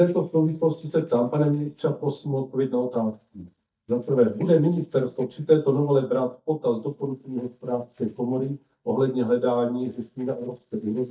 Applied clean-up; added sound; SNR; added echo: neural mask model DeepFilterNet 3.